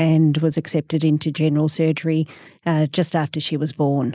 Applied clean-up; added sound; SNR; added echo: neural mask model Resemble Enhance denoiser.